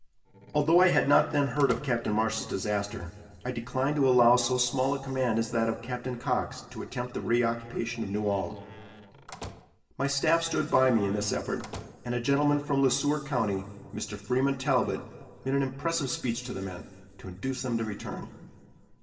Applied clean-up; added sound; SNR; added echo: none; Slam; 18 dB; reverberation time 2.0 s.